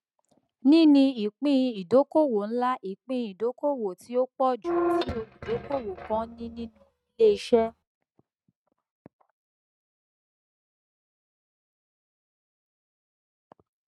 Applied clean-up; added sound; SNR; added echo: neural mask model RNNoise.